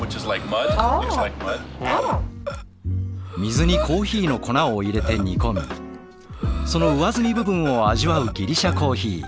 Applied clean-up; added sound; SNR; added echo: none; Breathing; 11 dB; none.